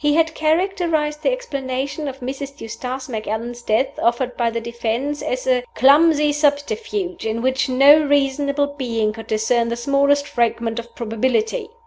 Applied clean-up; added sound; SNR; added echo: none; none; none; none.